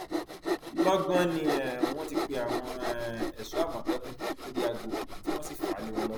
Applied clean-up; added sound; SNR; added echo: none; Sawing; 0 dB; none.